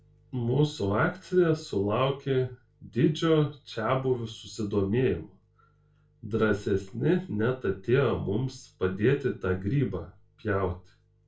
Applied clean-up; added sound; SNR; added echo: none; none; none; reverberation time 0.3 s.